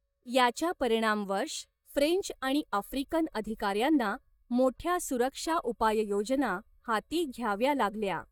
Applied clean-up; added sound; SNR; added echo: neural mask model DeepFilterNet 3.